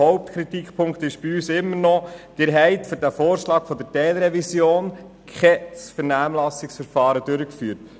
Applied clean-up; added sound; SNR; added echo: none; none; none; none.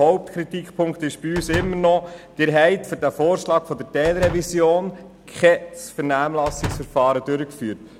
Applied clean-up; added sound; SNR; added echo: none; Slam; 14 dB; none.